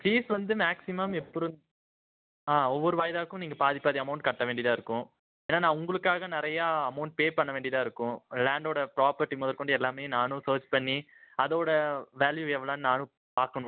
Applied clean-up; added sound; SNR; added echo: none; none; none; none.